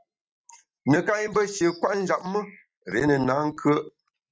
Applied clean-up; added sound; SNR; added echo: neural mask model RNNoise.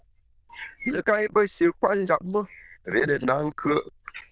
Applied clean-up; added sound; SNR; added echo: neural diffusion model UNIVERSE++.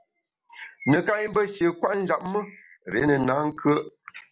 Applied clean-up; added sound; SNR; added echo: none; Bird; 19 dB; none.